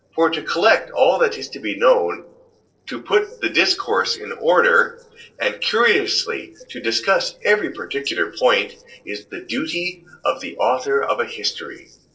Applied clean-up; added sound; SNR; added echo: neural separator model SepFormer DNS4.